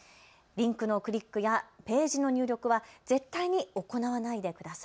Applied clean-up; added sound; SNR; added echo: none; none; none; none.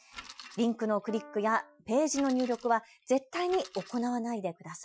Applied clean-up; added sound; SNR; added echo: classical method Wiener filter.